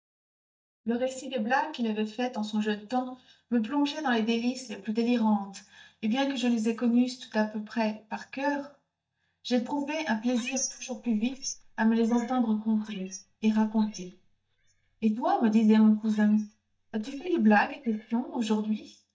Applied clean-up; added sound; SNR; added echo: neural mask model DeepFilterNet 3.